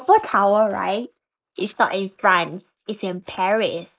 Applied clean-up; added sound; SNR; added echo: neural mask model Resemble Enhance denoiser.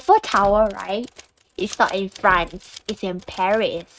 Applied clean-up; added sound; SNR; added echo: neural mask model RNNoise.